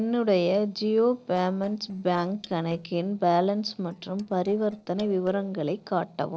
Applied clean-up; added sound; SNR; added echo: neural separator model SepFormer DNS4.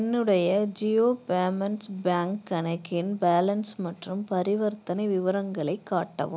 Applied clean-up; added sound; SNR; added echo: none; none; none; none.